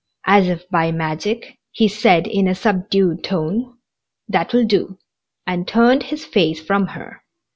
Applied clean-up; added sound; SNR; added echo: none; none; none; none.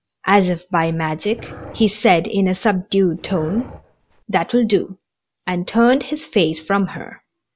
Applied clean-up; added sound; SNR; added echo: none; Dog; 18 dB; none.